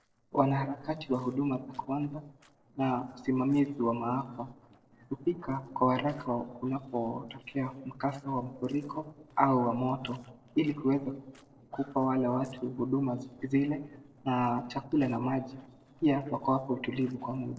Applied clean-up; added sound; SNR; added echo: neural separator model SepFormer DNS4.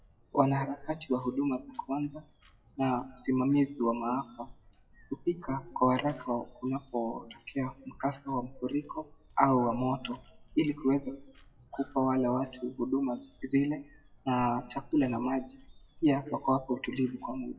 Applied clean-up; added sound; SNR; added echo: classical method WPE with log-MMSE.